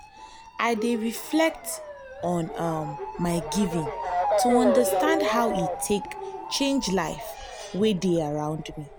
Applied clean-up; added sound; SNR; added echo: none; Motor vehicle (road) / Siren; 3 dB; none.